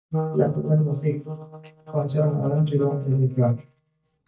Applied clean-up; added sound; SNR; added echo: neural mask model DeepFilterNet 3.